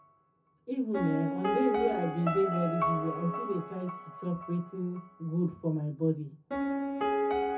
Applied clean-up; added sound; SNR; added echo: none; Piano; 1 dB; reverberation time 0.3 s.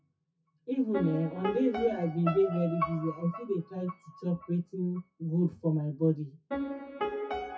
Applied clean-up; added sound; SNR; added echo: classical method WPE with log-MMSE.